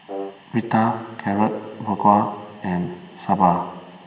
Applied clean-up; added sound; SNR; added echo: none; Brass instrument; 14 dB; reverberation time 2.2 s.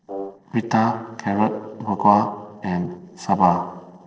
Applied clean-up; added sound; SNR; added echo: neural separator model SepFormer DNS4.